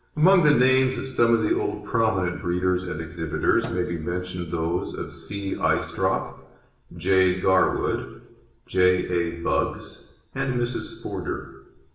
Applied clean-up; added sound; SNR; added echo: none; Drum; 18 dB; reverberation time 0.8 s.